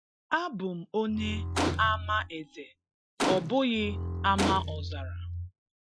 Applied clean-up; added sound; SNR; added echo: classical method Wiener filter.